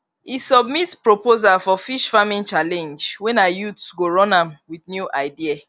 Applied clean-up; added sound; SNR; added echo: none; none; none; none.